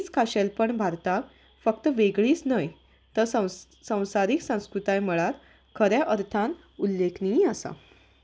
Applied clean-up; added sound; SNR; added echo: none; none; none; none.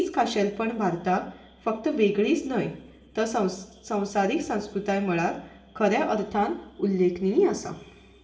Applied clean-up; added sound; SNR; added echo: none; none; none; reverberation time 0.8 s.